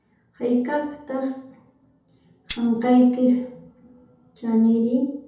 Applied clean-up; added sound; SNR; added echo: none; Tambourine; 16 dB; reverberation time 0.8 s.